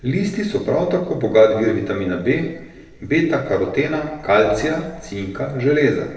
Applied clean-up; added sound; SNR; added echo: none; none; none; reverberation time 0.9 s.